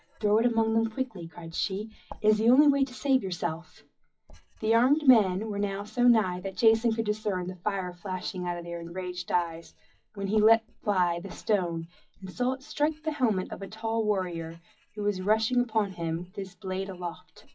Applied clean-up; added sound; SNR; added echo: classical method WPE with log-MMSE.